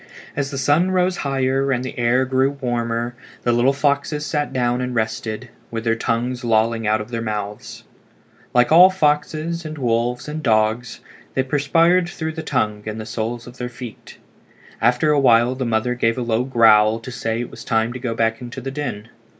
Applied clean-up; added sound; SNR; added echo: none; none; none; none.